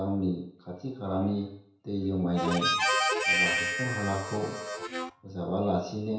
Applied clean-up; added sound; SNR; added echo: none; Harmonica; -2 dB; reverberation time 0.5 s.